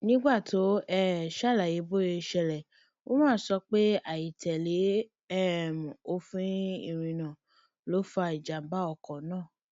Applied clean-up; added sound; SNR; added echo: none; none; none; none.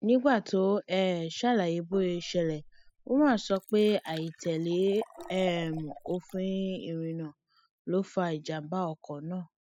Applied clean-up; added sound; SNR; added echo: classical method spectral subtraction.